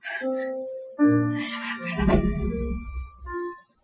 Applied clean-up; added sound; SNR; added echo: classical method Wiener filter.